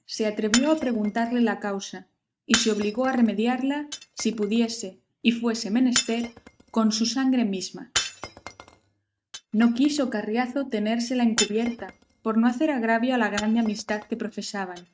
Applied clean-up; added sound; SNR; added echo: neural mask model RNNoise.